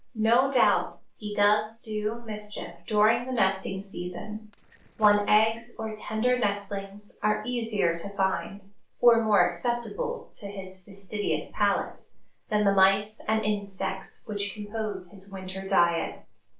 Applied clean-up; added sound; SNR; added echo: neural separator model SepFormer DNS4.